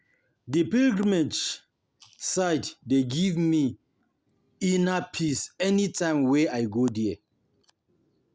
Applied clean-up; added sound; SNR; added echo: none; none; none; none.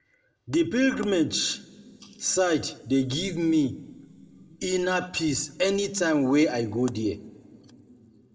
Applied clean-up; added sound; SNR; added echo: none; none; none; reverberation time 0.7 s.